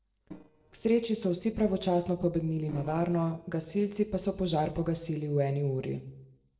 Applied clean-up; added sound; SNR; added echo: neural separator model SepFormer DNS4.